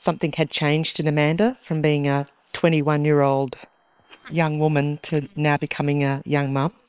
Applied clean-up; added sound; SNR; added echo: neural separator model SepFormer WHAM!.